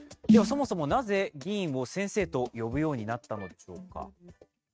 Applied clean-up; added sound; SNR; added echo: neural mask model RNNoise.